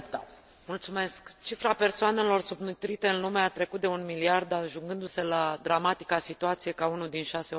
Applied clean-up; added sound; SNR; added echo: none; none; none; none.